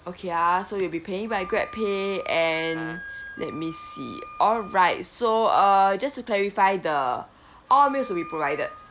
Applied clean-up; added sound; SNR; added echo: none; Wind instrument, woodwind instrument + Brass instrument; 18 dB; none.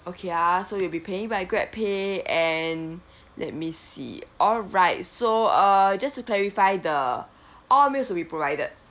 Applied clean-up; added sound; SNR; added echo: none; none; none; none.